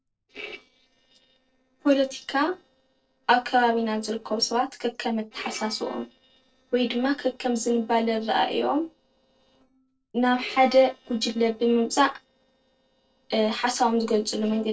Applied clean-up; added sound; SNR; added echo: neural separator model SepFormer DNS4.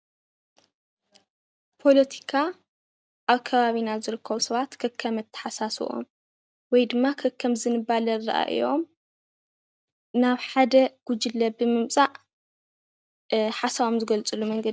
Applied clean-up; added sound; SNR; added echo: none; none; none; none.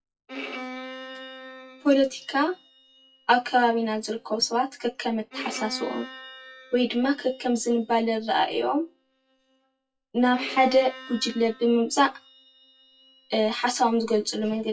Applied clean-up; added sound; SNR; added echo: classical method WPE with log-MMSE.